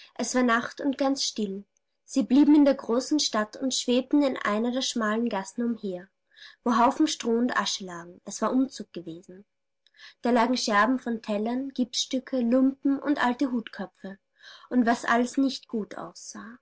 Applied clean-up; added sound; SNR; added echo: none; none; none; none.